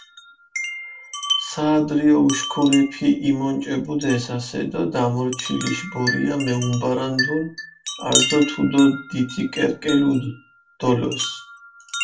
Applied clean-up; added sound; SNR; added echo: none; Wind chime; 8 dB; reverberation time 0.2 s.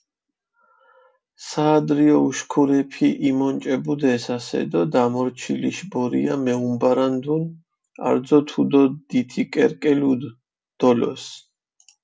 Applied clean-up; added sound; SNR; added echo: none; none; none; none.